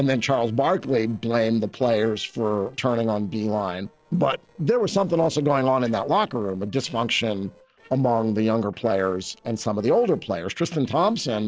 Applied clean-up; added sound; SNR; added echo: neural separator model SepFormer DNS4.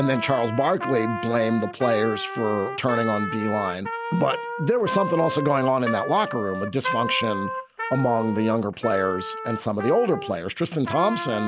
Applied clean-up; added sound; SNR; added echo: none; Trumpet; 7 dB; none.